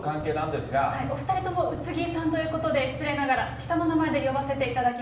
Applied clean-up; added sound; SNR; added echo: none; Engine / Truck / Car; 10 dB; reverberation time 0.6 s.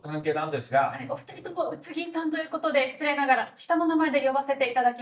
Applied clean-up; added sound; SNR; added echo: neural mask model DeepFilterNet 3.